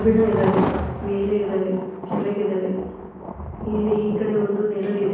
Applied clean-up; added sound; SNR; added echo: none; Thunder; 8 dB; reverberation time 1.1 s.